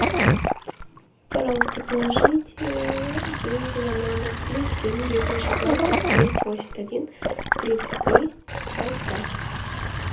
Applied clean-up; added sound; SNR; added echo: none; Sink (filling or washing); -4 dB; reverberation time 0.3 s.